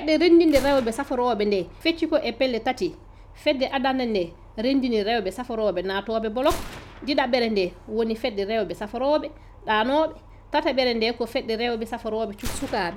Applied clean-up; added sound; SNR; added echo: none; Gunshot, gunfire; 18 dB; none.